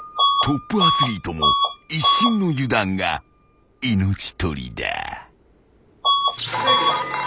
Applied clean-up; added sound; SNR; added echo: none; Bus / Alarm; -1 dB; none.